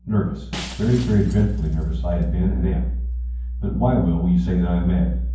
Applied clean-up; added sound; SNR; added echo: none; Shatter; 20 dB; reverberation time 0.9 s.